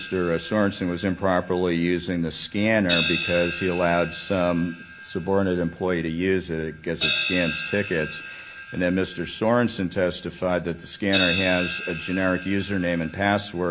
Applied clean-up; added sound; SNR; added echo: none; Crash cymbal; 8 dB; none.